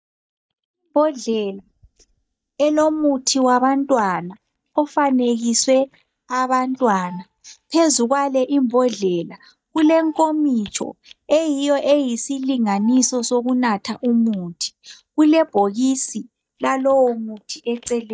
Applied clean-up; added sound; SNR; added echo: neural mask model DeepFilterNet 3.